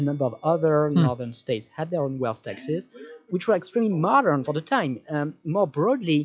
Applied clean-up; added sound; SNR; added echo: classical method log-MMSE.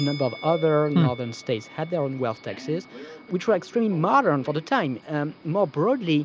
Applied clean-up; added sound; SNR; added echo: none; Subway, metro, underground + Musical instrument; 18 dB; none.